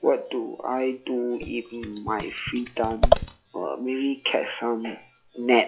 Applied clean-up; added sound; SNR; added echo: classical method log-MMSE.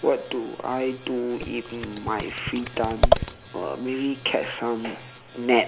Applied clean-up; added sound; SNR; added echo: none; Scissors; -1 dB; none.